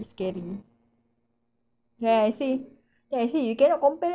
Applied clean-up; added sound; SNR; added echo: neural separator model SepFormer DNS4.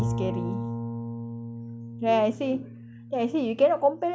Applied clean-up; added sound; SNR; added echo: none; Bowed string instrument; 7 dB; none.